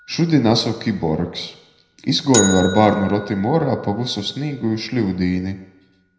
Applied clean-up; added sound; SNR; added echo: none; Bell; 12 dB; reverberation time 0.8 s.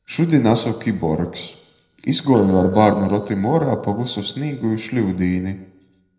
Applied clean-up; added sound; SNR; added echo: neural separator model SepFormer DNS4.